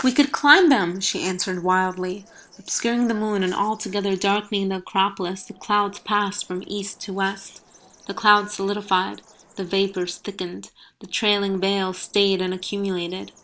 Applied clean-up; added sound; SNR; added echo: neural separator model SepFormer DNS4.